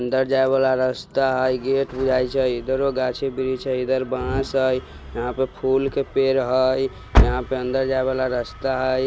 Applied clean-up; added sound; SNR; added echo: none; Engine starting; 7 dB; none.